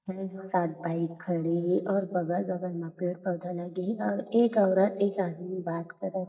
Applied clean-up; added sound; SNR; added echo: neural mask model DeepFilterNet 3.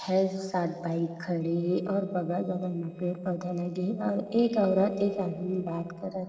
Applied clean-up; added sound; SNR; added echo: neural separator model SepFormer DNS4.